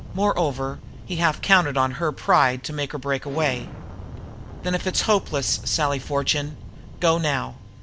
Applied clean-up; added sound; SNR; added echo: none; Explosion; 13 dB; none.